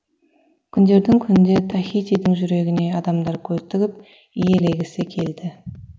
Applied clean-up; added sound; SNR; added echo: none; none; none; none.